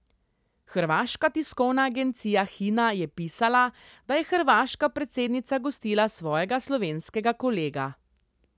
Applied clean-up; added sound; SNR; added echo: none; none; none; none.